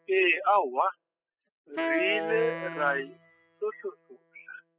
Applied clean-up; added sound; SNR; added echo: classical method spectral subtraction.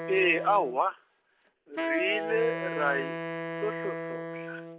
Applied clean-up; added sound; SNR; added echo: none; Wind instrument, woodwind instrument; 5 dB; none.